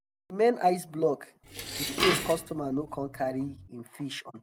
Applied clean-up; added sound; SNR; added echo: none; Dishes, pots, and pans; 4 dB; none.